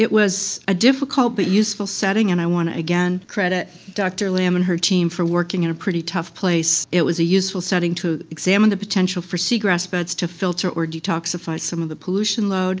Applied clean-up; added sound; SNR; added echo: none; none; none; none.